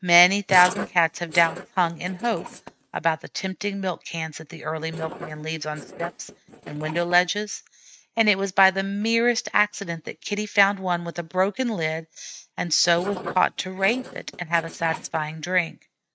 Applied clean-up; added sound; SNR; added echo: neural mask model RNNoise.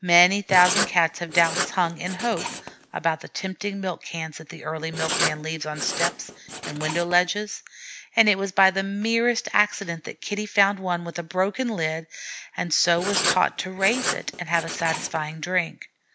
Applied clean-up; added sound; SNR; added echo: none; Writing; 6 dB; none.